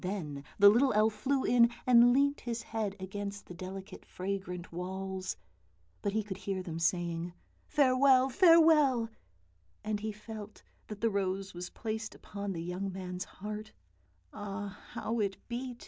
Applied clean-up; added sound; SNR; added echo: none; none; none; none.